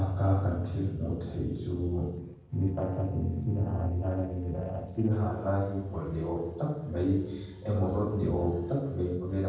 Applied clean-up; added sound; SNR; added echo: neural separator model SepFormer DNS4.